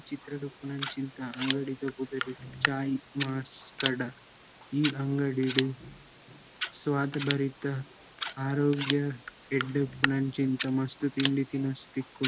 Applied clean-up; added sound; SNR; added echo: none; Scissors; 3 dB; none.